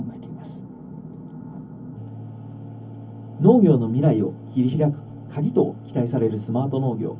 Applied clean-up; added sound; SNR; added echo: none; none; none; reverberation time 0.3 s.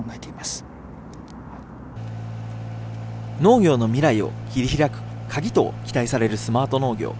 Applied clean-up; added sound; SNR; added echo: none; none; none; none.